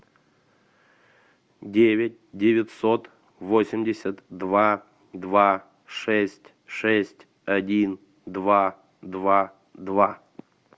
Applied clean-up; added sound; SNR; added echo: none; none; none; none.